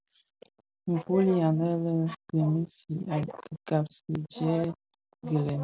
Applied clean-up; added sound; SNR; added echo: none; none; none; none.